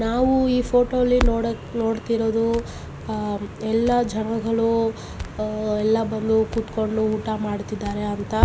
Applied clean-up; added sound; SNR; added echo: none; Crackle; 7 dB; none.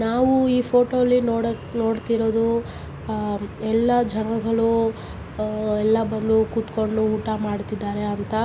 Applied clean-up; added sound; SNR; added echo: none; none; none; none.